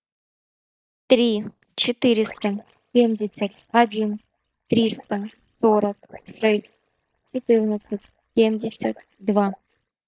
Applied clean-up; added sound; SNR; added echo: neural mask model DeepFilterNet 3.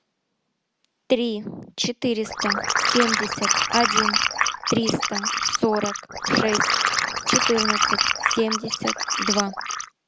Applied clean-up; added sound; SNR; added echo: none; Liquid; -3 dB; none.